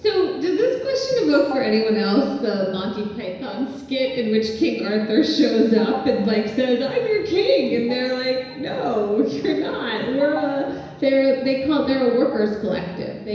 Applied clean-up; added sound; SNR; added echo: none; Organ; 20 dB; reverberation time 1.0 s.